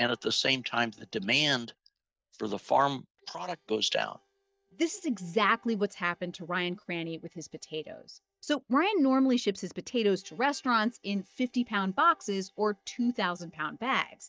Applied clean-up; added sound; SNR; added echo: neural mask model DeepFilterNet 3.